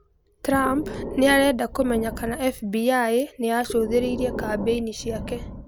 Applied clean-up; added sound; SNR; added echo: none; Breathing; 11 dB; none.